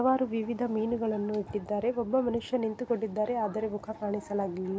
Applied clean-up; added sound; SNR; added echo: none; none; none; none.